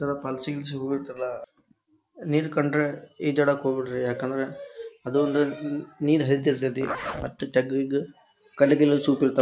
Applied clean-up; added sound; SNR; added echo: none; Zipper (clothing); 11 dB; none.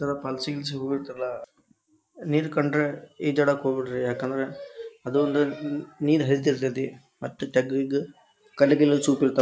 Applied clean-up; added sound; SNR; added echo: none; none; none; none.